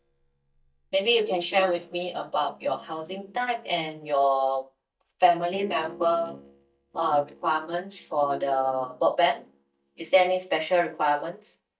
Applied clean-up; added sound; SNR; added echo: neural mask model DeepFilterNet 3.